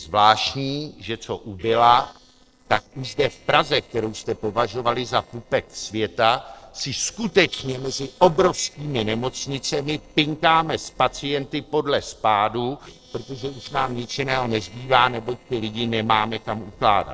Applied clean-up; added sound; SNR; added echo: neural separator model SepFormer DNS4.